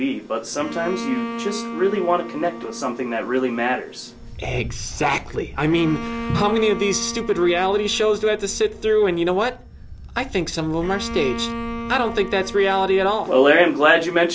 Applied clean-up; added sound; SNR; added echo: none; Bowed string instrument; 12 dB; none.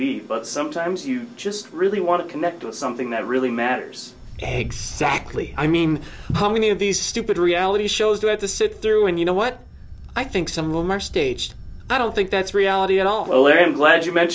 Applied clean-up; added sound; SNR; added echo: none; none; none; none.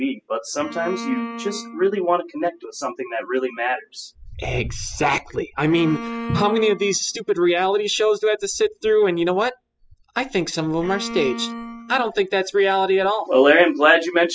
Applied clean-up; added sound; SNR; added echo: classical method spectral subtraction.